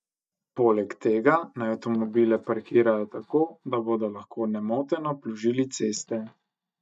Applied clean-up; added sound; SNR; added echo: neural mask model DeepFilterNet 3.